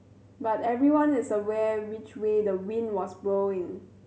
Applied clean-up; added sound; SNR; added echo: none; none; none; none.